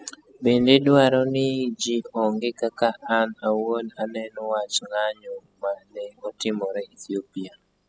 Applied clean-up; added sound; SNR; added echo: classical method spectral subtraction.